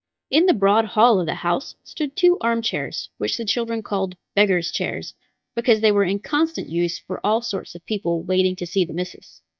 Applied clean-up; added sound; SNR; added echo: neural mask model DeepFilterNet 3.